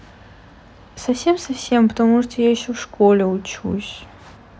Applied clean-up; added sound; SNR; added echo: none; none; none; none.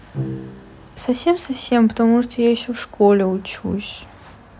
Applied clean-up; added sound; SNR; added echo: none; Bowed string instrument; 15 dB; none.